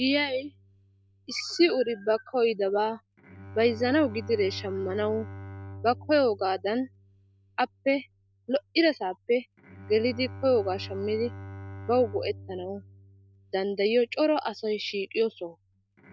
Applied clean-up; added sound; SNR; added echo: none; Bowed string instrument; 17 dB; none.